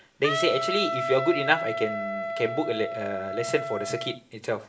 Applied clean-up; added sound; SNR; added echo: none; Wind instrument, woodwind instrument; 3 dB; reverberation time 0.4 s.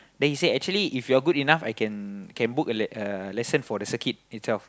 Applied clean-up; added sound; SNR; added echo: none; none; none; none.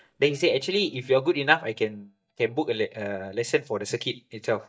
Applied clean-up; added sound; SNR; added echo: neural mask model DeepFilterNet 3.